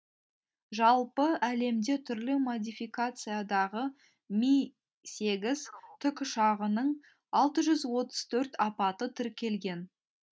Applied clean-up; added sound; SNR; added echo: none; none; none; none.